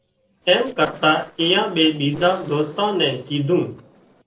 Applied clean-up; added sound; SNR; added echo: neural separator model SepFormer DNS4.